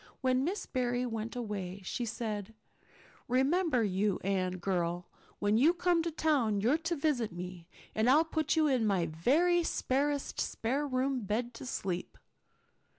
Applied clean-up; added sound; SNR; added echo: none; none; none; none.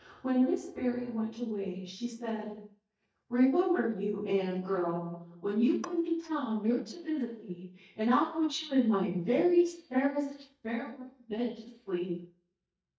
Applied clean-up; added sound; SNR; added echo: neural mask model DeepFilterNet 3.